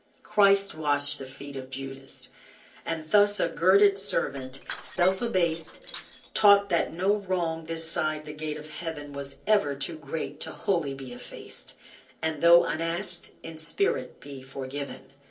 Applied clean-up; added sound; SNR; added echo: neural separator model SepFormer DNS4.